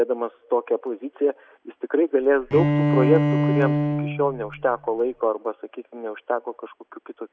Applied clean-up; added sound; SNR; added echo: none; Bowed string instrument; -1 dB; none.